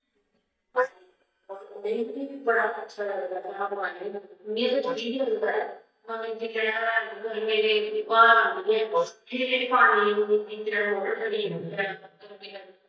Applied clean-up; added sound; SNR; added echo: neural mask model DeepFilterNet 3.